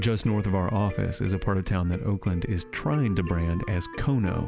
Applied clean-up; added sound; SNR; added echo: none; Wind instrument, woodwind instrument; 19 dB; none.